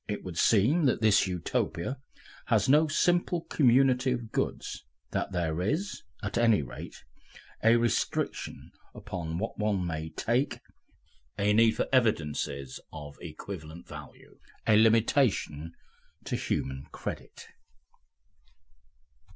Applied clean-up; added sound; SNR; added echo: none; none; none; none.